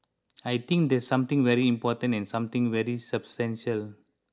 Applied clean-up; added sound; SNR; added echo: none; none; none; none.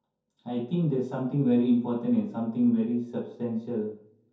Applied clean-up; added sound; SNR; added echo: none; none; none; reverberation time 0.6 s.